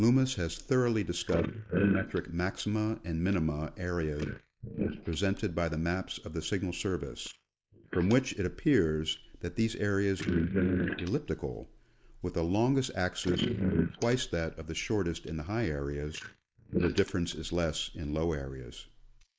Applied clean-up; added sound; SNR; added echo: neural mask model Resemble Enhance denoiser.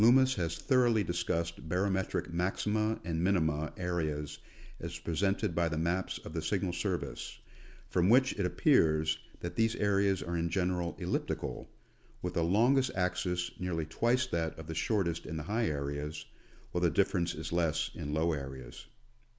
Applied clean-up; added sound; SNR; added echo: none; none; none; none.